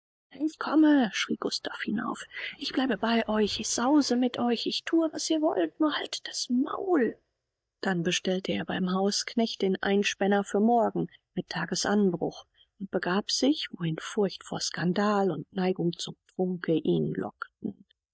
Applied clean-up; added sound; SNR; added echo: neural mask model DeepFilterNet 3.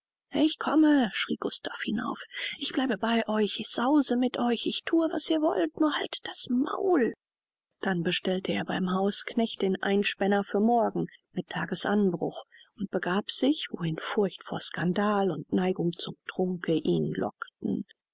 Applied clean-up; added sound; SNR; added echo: none; none; none; none.